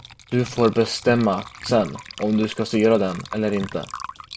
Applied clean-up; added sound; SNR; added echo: none; Water / Liquid + Walk, footsteps; 16 dB; none.